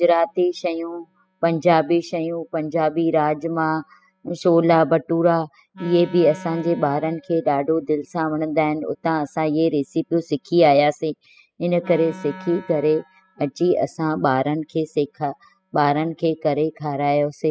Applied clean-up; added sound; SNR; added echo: classical method spectral subtraction.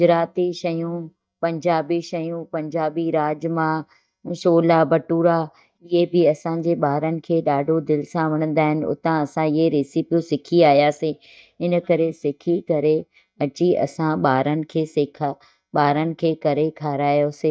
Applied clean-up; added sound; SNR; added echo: neural mask model DeepFilterNet 3.